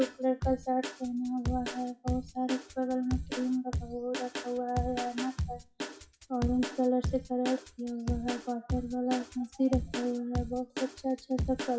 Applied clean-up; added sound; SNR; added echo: classical method WPE with log-MMSE.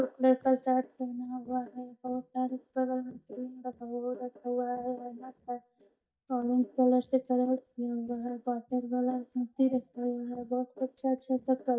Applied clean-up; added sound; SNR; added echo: neural mask model DeepFilterNet 3.